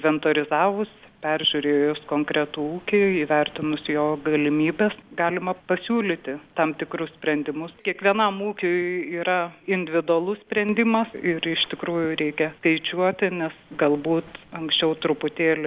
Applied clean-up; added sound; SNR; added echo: none; none; none; none.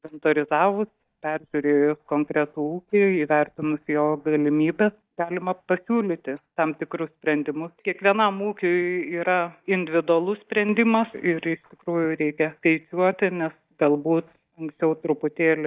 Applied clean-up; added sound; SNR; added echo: neural mask model DeepFilterNet 3.